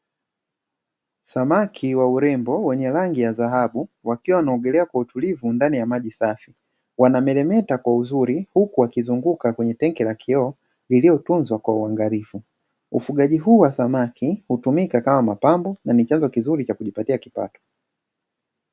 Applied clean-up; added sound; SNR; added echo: none; none; none; none.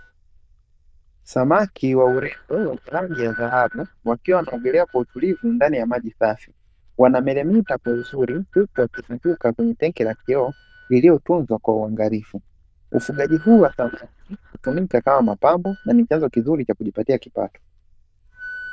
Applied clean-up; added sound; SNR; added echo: neural diffusion model UNIVERSE++.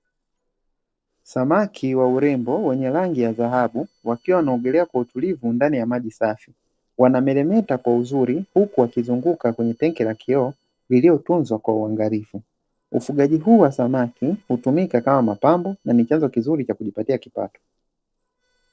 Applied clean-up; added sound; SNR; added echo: neural separator model SepFormer DNS4.